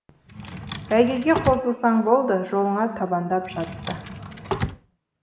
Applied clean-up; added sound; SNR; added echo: none; Drawer open or close; 9 dB; reverberation time 1.7 s.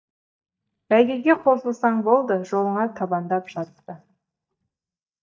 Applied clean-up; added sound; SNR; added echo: neural mask model DeepFilterNet 3.